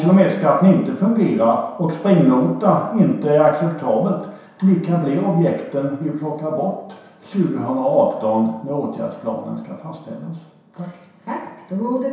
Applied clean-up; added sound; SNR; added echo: none; none; none; reverberation time 0.7 s.